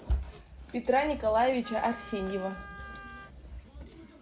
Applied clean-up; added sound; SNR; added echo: none; Wind instrument, woodwind instrument; 15 dB; none.